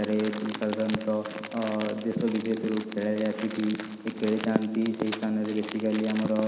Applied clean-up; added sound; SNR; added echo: none; Crumpling, crinkling; 13 dB; none.